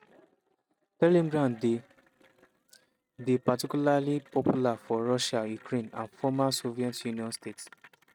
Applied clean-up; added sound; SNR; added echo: neural mask model RNNoise.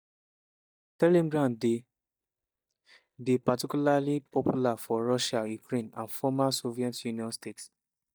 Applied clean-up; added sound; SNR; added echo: neural mask model DeepFilterNet 3.